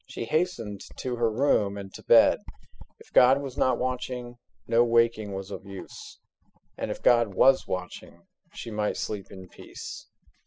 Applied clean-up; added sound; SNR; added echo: classical method spectral subtraction.